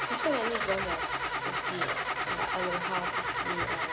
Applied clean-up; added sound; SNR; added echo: none; Engine starting / Car; -5 dB; none.